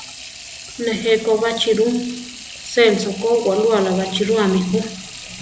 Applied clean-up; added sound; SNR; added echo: none; Sink (filling or washing) / Water tap, faucet; 16 dB; none.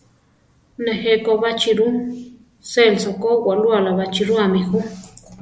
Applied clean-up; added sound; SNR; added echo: none; none; none; none.